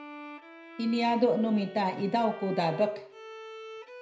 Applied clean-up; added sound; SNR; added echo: none; Bowed string instrument; 16 dB; reverberation time 0.5 s.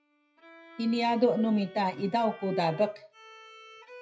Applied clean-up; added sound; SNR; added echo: classical method WPE with log-MMSE.